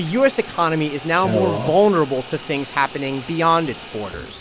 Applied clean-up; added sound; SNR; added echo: none; Bathtub (filling or washing) / Water tap, faucet; 10 dB; none.